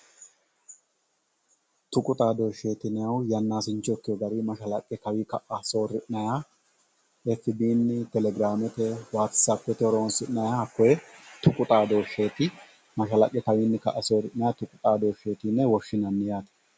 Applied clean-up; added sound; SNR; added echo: none; none; none; none.